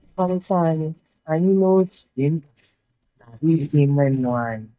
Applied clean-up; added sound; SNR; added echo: neural mask model DeepFilterNet 3.